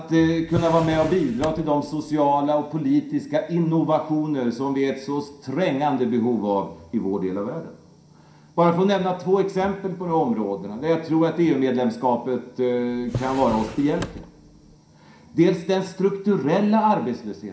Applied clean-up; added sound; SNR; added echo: none; Drawer open or close; 12 dB; reverberation time 0.5 s.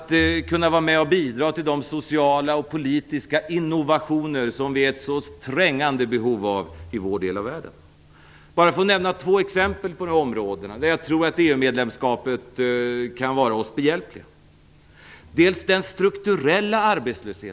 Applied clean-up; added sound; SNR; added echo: none; none; none; none.